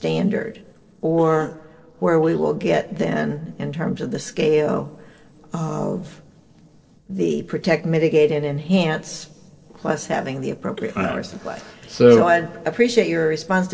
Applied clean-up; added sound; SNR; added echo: neural separator model SepFormer DNS4.